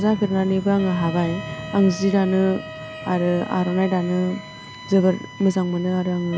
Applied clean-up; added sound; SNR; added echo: none; Wind instrument, woodwind instrument + Bowed string instrument; 16 dB; none.